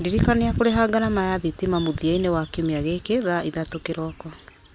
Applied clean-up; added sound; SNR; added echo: none; none; none; none.